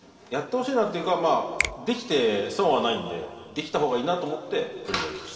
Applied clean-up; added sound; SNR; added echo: none; Finger snapping; 9 dB; reverberation time 2.0 s.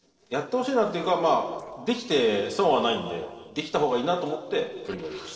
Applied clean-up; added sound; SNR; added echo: neural separator model SepFormer DNS4.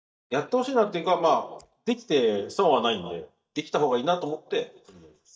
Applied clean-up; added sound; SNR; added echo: neural mask model DeepFilterNet 3.